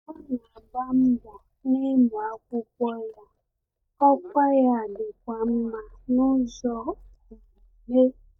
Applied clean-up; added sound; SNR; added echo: neural mask model DeepFilterNet 3.